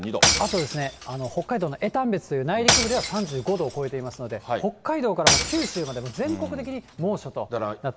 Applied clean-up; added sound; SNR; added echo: none; Shatter / Crushing; 1 dB; none.